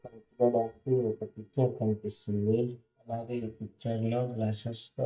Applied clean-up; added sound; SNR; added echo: neural mask model DeepFilterNet 3.